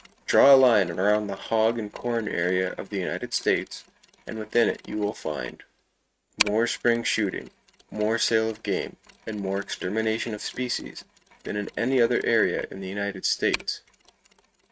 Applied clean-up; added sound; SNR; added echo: neural mask model RNNoise.